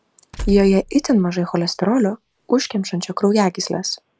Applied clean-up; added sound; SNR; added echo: none; Tools; 14 dB; none.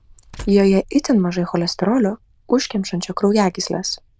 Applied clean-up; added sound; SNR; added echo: neural diffusion model UNIVERSE++.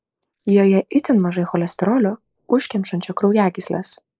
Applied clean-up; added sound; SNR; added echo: neural mask model Resemble Enhance denoiser.